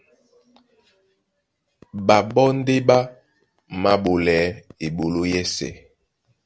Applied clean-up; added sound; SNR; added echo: none; none; none; none.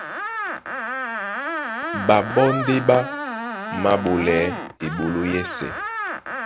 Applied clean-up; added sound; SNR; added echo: none; Screech; 6 dB; none.